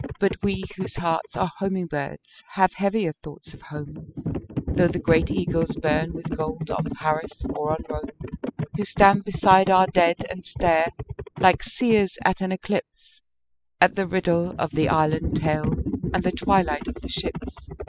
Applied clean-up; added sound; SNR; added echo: classical method spectral subtraction.